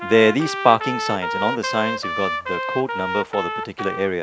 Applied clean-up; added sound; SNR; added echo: none; Trumpet; 5 dB; none.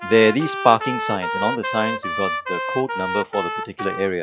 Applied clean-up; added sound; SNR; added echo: classical method log-MMSE.